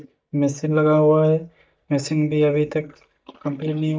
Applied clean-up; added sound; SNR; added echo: neural mask model DeepFilterNet 3.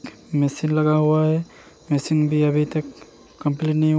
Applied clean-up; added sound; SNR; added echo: none; none; none; none.